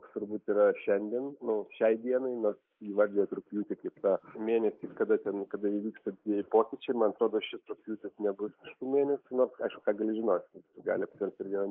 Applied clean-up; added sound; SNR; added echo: neural mask model Resemble Enhance denoiser.